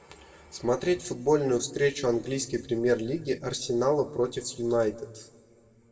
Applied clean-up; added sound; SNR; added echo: none; none; none; reverberation time 1.1 s.